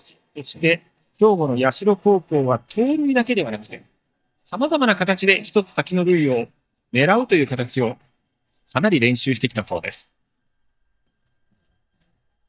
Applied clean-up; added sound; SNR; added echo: neural mask model DeepFilterNet 3.